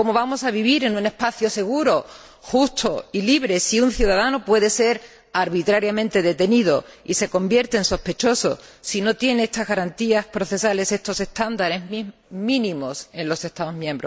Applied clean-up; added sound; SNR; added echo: none; none; none; none.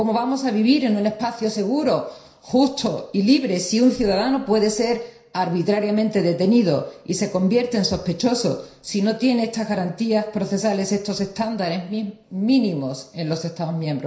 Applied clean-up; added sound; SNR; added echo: none; none; none; reverberation time 0.5 s.